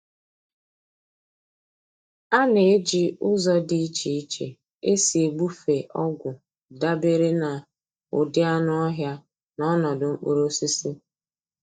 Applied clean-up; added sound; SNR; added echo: neural mask model DeepFilterNet 3.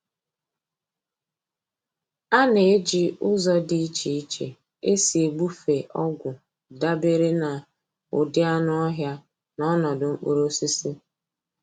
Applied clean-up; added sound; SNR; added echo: none; none; none; none.